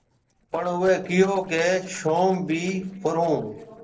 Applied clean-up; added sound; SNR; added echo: neural separator model SepFormer DNS4.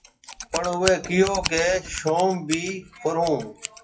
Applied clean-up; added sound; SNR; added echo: classical method WPE with log-MMSE.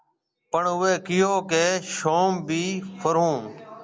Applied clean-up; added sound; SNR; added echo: none; none; none; none.